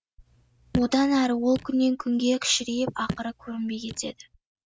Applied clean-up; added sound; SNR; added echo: neural mask model RNNoise.